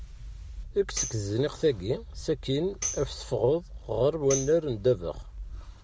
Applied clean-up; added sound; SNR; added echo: none; Tambourine; 11 dB; none.